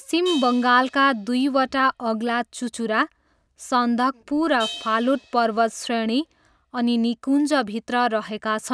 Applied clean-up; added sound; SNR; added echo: none; Crash cymbal; 20 dB; none.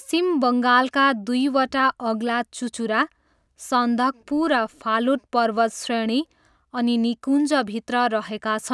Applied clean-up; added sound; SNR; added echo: none; none; none; none.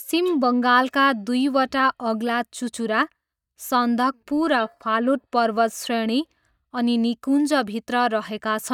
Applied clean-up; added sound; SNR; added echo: neural mask model DeepFilterNet 3.